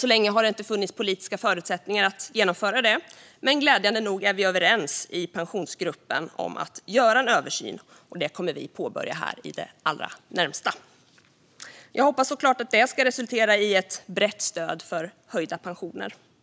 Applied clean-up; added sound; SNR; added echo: none; none; none; none.